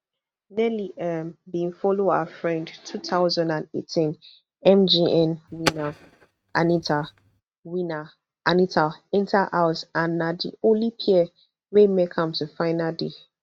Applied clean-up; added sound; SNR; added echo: neural mask model RNNoise.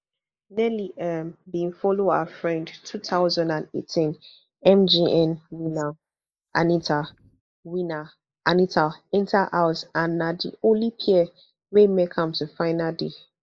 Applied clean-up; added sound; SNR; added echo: neural mask model Resemble Enhance denoiser.